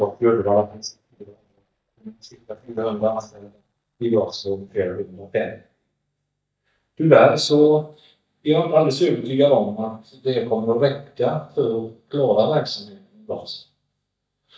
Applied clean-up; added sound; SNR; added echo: neural mask model DeepFilterNet 3.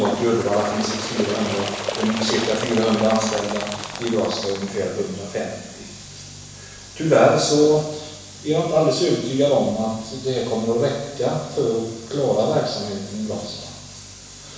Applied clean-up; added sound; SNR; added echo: none; Bird; 12 dB; reverberation time 1.1 s.